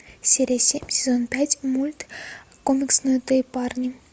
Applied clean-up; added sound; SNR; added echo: none; none; none; none.